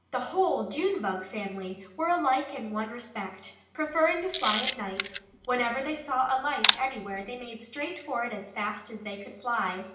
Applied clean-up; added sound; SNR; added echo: none; Camera; 3 dB; reverberation time 0.8 s.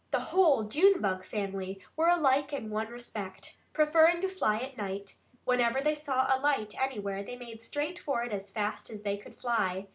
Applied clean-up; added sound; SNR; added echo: none; none; none; none.